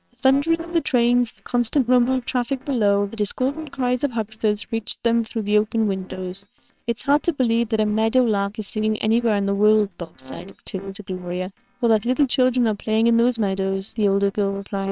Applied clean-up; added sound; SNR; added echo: neural separator model SepFormer WHAMR!.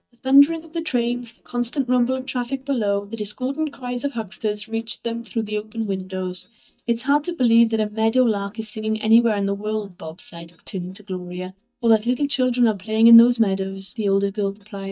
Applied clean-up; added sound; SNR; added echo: neural mask model DeepFilterNet 3.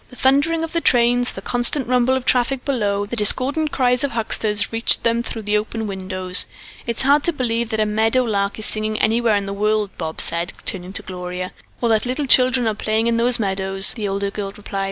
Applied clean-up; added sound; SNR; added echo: none; none; none; none.